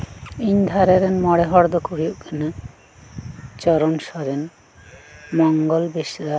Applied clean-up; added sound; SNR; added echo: none; none; none; none.